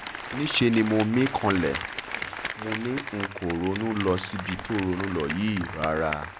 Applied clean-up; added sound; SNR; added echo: none; Applause; 8 dB; none.